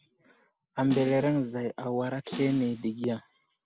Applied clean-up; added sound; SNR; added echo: none; Snare drum; 14 dB; none.